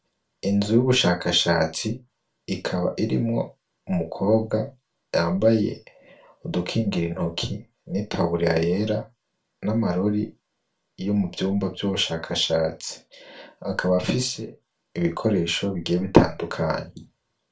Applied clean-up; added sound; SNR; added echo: none; none; none; reverberation time 0.3 s.